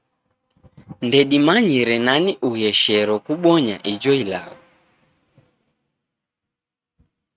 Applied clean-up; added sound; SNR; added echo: neural mask model RNNoise.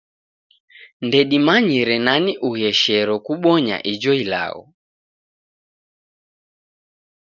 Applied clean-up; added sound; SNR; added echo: none; none; none; none.